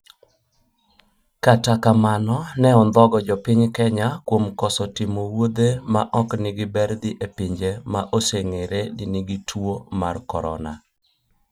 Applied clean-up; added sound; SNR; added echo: none; none; none; none.